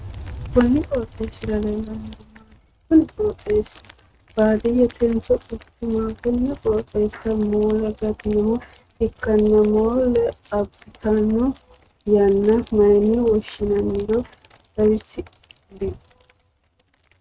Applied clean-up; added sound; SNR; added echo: neural mask model RNNoise.